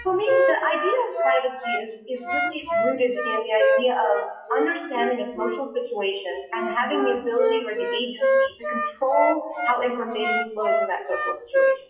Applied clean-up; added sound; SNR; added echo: classical method WPE with log-MMSE.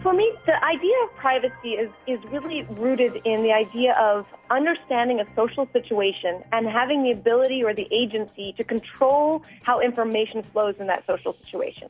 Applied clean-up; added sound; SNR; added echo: none; none; none; none.